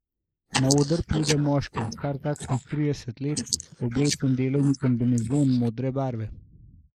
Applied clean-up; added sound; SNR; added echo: neural mask model Resemble Enhance denoiser.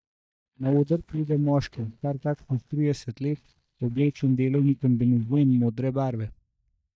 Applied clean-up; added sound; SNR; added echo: neural mask model DeepFilterNet 3.